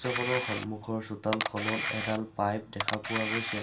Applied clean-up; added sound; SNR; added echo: none; Camera; 0 dB; reverberation time 0.5 s.